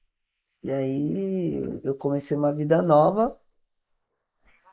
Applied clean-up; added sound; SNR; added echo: neural mask model Resemble Enhance denoiser.